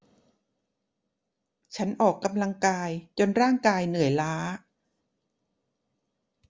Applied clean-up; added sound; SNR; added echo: none; none; none; none.